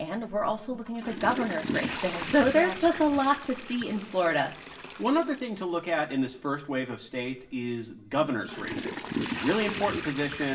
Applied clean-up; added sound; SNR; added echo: none; Toilet flush / Water; 10 dB; reverberation time 0.6 s.